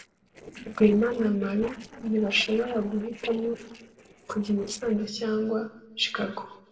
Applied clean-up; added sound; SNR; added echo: neural separator model SepFormer DNS4.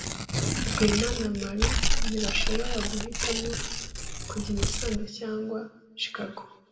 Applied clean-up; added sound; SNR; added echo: none; Tearing; -3 dB; reverberation time 0.8 s.